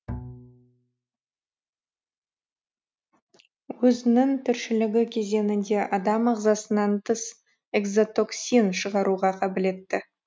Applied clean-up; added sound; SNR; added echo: neural mask model RNNoise.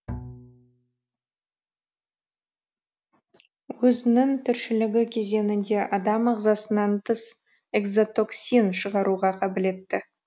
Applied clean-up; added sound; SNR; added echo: none; Bowed string instrument; 15 dB; none.